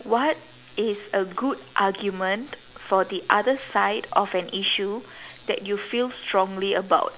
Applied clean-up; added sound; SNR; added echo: none; none; none; none.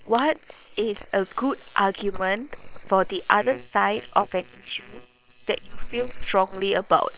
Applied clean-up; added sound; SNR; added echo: neural separator model SepFormer WHAM!.